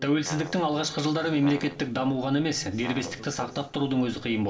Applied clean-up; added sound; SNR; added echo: none; Brass instrument; 17 dB; reverberation time 2.6 s.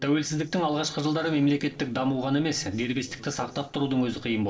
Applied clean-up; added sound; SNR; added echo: neural separator model SepFormer DNS4.